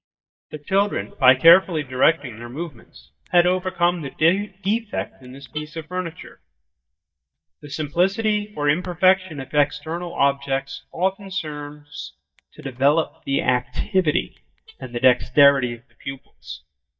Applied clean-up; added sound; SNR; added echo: neural mask model DeepFilterNet 3.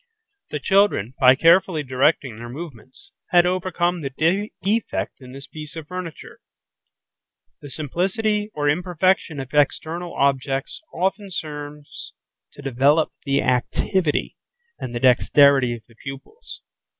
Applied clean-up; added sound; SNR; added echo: none; none; none; none.